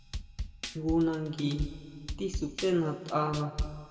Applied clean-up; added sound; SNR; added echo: none; Drum kit; 7 dB; reverberation time 1.8 s.